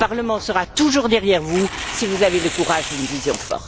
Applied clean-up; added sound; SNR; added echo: none; Tearing; 10 dB; none.